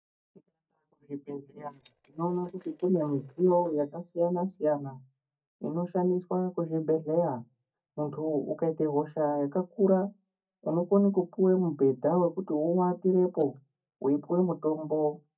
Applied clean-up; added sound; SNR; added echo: neural mask model DeepFilterNet 3.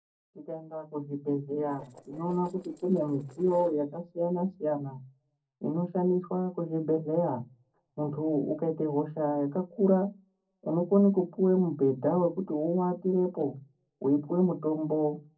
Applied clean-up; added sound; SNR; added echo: neural separator model SepFormer DNS4.